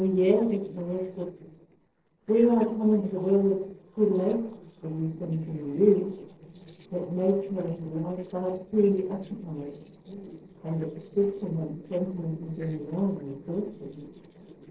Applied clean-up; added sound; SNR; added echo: neural separator model SepFormer DNS4.